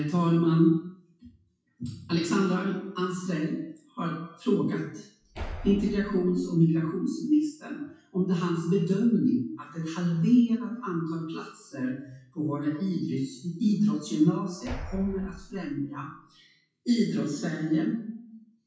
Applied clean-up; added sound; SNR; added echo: classical method WPE with log-MMSE.